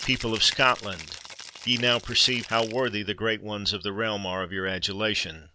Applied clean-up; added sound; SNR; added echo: none; Rattle (instrument); 16 dB; none.